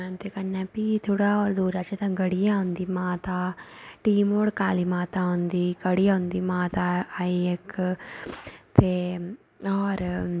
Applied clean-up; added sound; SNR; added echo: none; none; none; none.